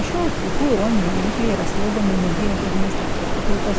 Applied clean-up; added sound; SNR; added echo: none; Stream; -3 dB; none.